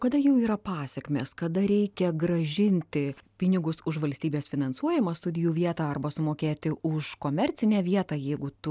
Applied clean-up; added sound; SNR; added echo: none; none; none; none.